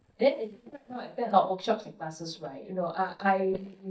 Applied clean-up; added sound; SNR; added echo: neural mask model DeepFilterNet 3.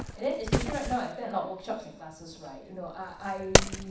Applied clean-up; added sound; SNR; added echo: none; Wood; -4 dB; reverberation time 0.7 s.